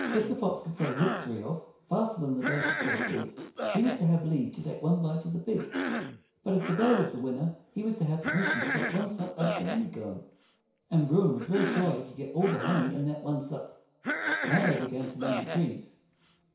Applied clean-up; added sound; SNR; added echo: none; Cough; 5 dB; reverberation time 0.6 s.